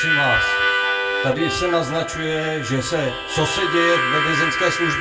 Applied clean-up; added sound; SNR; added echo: none; Harmonica; -1 dB; reverberation time 0.2 s.